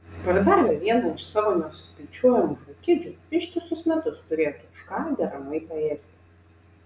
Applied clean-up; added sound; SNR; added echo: none; none; none; none.